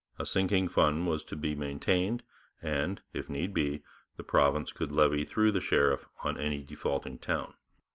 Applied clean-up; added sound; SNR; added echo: none; none; none; none.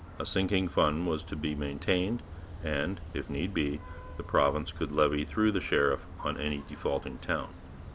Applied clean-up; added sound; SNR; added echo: none; Vehicle horn, car horn, honking; 12 dB; none.